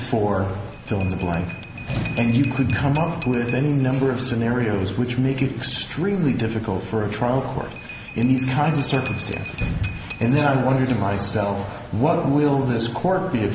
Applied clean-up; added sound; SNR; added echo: none; Bell; 7 dB; none.